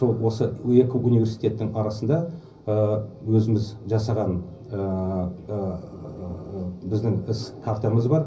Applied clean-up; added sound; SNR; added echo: none; none; none; reverberation time 0.5 s.